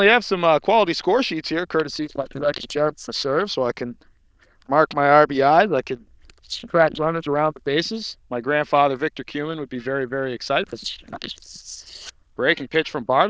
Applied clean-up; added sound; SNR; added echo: neural diffusion model UNIVERSE++.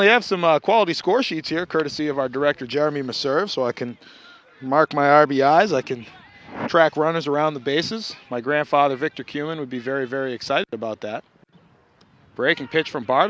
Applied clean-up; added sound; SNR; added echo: none; none; none; none.